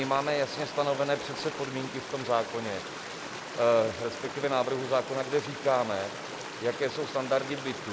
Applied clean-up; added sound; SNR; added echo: none; Stream; 9 dB; none.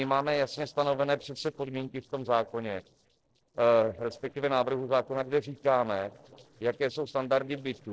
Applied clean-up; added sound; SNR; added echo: neural separator model SepFormer DNS4.